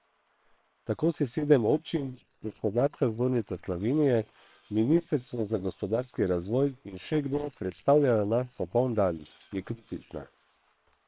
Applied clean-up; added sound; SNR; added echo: neural separator model SepFormer WHAM!.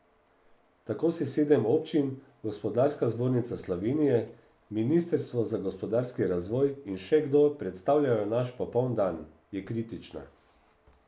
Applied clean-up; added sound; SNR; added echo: none; none; none; none.